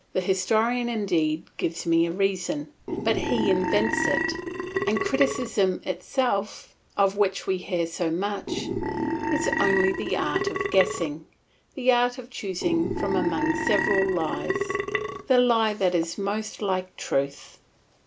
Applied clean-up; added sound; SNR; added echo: none; Burping, eructation; 2 dB; none.